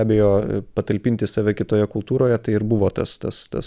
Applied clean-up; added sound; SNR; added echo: none; none; none; none.